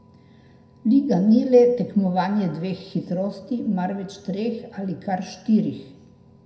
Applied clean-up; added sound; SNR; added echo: none; none; none; reverberation time 0.8 s.